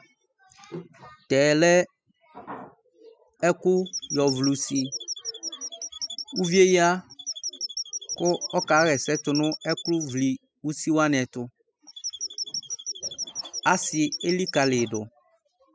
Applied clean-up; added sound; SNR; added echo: classical method spectral subtraction.